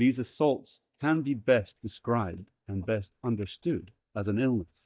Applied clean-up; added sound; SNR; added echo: neural mask model DeepFilterNet 3.